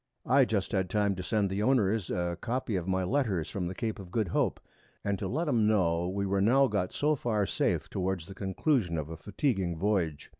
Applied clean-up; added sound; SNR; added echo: none; none; none; none.